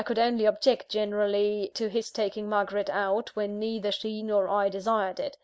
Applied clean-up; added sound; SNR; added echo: none; none; none; none.